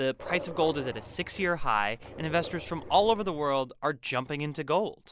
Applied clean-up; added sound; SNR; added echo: none; Dog; 13 dB; none.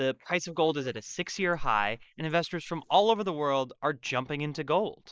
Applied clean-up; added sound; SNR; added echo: neural mask model Resemble Enhance denoiser.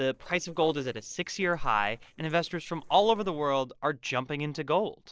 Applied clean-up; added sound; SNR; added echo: neural separator model SepFormer DNS4.